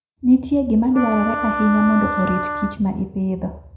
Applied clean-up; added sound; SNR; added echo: none; Wind instrument, woodwind instrument; 5 dB; reverberation time 0.5 s.